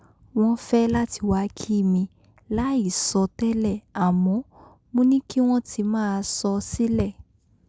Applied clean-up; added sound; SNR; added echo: none; none; none; none.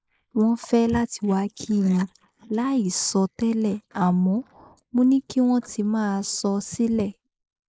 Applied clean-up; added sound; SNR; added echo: neural mask model Resemble Enhance denoiser.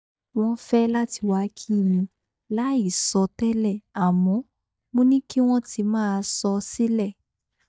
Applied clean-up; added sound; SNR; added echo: neural mask model DeepFilterNet 3.